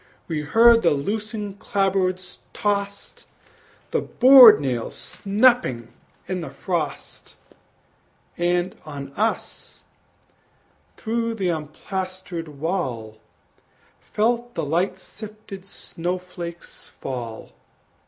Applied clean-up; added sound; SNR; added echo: none; none; none; none.